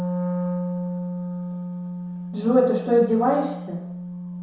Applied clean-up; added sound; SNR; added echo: none; Wind instrument, woodwind instrument; 5 dB; reverberation time 0.7 s.